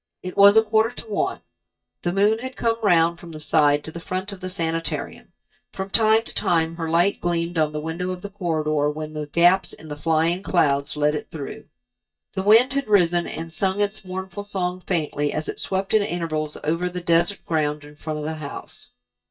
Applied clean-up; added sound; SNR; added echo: neural mask model DeepFilterNet 3.